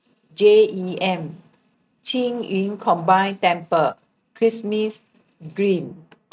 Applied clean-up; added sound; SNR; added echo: neural mask model RNNoise.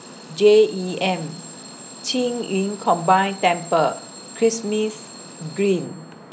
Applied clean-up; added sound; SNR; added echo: none; Alarm / Clock; 18 dB; none.